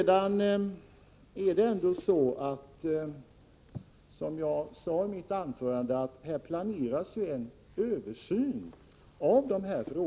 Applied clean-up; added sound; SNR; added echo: none; none; none; none.